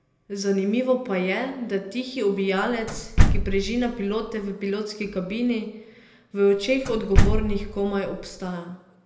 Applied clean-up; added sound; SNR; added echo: none; Slam; -3 dB; reverberation time 0.8 s.